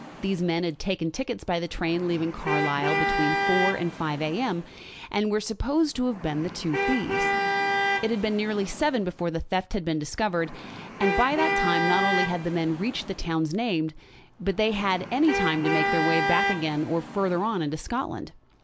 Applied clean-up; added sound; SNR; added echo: none; Traffic noise, roadway noise / Vehicle horn, car horn, honking; 3 dB; none.